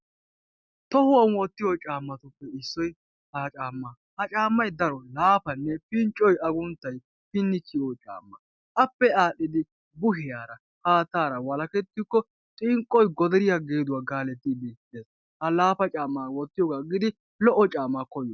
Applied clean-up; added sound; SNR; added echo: none; none; none; none.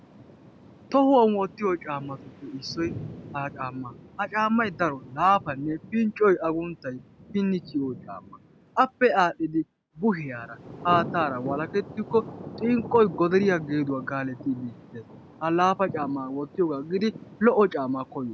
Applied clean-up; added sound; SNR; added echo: none; Thunder; 15 dB; none.